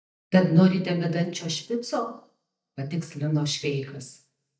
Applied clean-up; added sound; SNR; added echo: neural mask model DeepFilterNet 3.